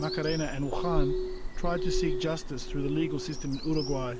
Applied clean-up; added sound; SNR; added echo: none; Glass + Bird vocalization, bird call, bird song; -1 dB; none.